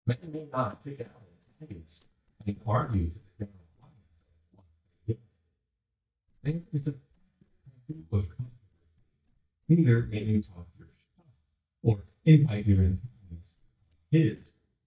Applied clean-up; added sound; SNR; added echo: neural mask model DeepFilterNet 3.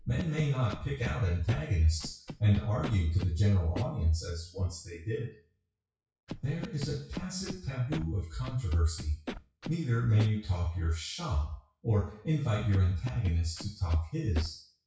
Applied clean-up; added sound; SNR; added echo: classical method WPE with log-MMSE.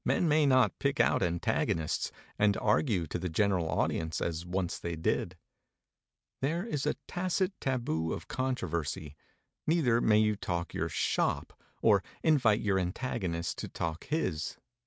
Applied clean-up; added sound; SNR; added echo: none; none; none; none.